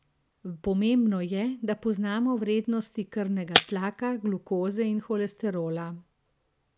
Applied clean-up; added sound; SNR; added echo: none; Shatter; 4 dB; none.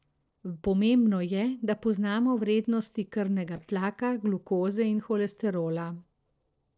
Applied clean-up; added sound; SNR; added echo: neural separator model SepFormer DNS4.